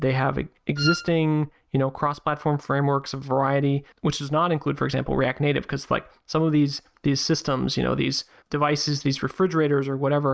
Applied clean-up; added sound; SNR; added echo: neural mask model RNNoise.